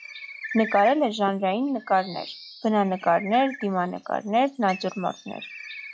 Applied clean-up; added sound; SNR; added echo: classical method log-MMSE.